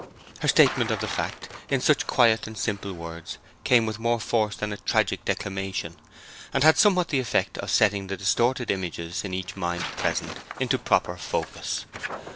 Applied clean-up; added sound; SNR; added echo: none; Tearing; 15 dB; none.